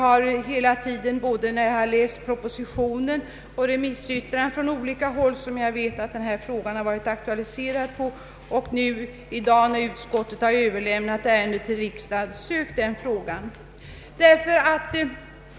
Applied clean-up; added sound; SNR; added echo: none; none; none; none.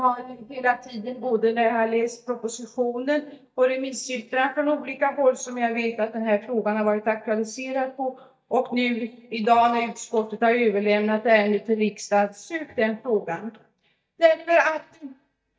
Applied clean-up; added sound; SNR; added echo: neural mask model DeepFilterNet 3.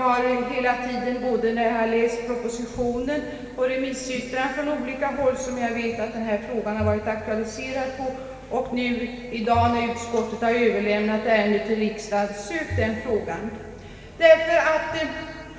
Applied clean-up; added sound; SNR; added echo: none; Bowed string instrument; 13 dB; reverberation time 2.2 s.